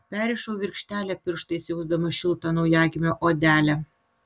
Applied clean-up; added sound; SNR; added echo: none; none; none; none.